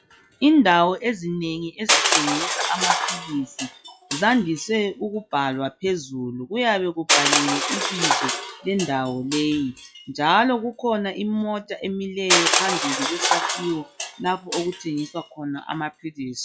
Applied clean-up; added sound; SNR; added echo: classical method log-MMSE.